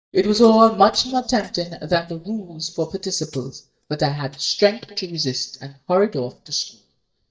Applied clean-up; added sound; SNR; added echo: neural mask model DeepFilterNet 3.